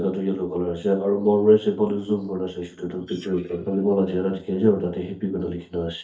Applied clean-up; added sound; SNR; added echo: neural mask model DeepFilterNet 3.